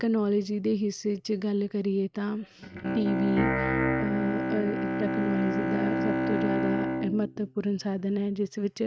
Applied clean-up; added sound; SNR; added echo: neural mask model RNNoise.